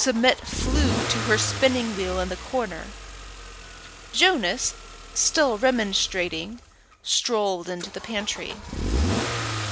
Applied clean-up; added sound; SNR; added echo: none; Engine starting / Accelerating, revving, vroom / Car; 5 dB; none.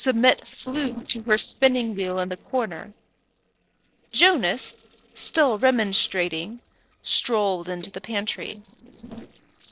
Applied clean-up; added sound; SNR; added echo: neural separator model SepFormer DNS4.